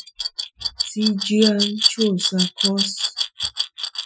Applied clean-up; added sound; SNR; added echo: classical method Wiener filter.